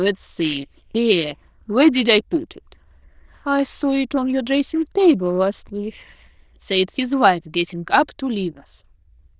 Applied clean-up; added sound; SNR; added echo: neural diffusion model UNIVERSE++.